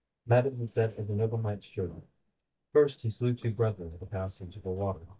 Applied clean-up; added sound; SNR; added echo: neural mask model DeepFilterNet 3.